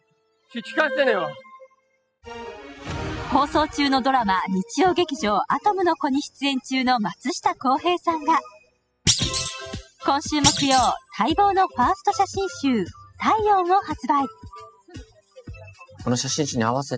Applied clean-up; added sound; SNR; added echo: classical method spectral subtraction.